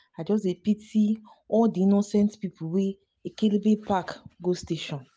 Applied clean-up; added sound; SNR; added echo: none; none; none; none.